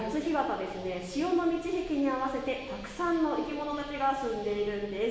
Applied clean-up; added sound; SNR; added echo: none; none; none; reverberation time 1.2 s.